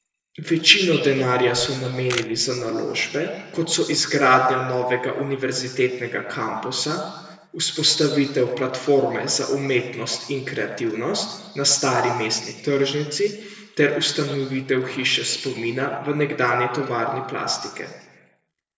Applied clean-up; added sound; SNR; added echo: none; Camera; 12 dB; reverberation time 1.1 s.